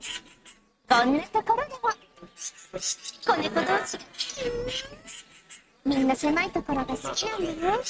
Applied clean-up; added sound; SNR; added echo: neural mask model RNNoise.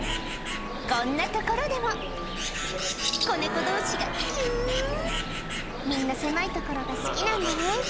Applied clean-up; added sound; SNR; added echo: none; Bird; 2 dB; none.